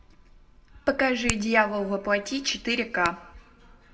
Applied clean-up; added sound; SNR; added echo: none; Hands; 14 dB; reverberation time 1.2 s.